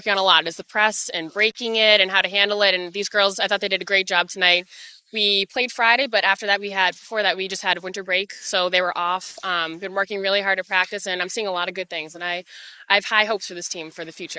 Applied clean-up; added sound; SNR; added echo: neural mask model Resemble Enhance denoiser.